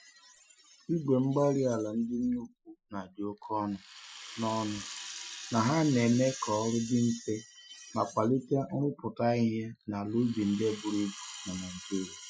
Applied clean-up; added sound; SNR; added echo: classical method Wiener filter.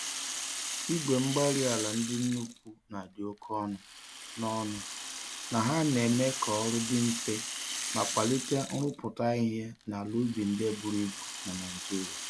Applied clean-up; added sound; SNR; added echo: none; Rattle (instrument); 4 dB; none.